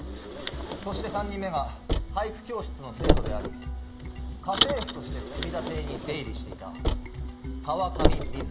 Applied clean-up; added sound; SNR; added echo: none; Car; -3 dB; reverberation time 0.5 s.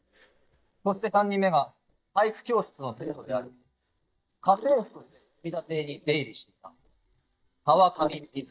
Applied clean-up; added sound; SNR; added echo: neural mask model DeepFilterNet 3.